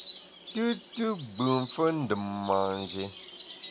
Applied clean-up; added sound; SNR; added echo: none; Insect; 15 dB; none.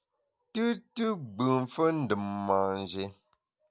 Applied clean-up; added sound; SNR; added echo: none; none; none; none.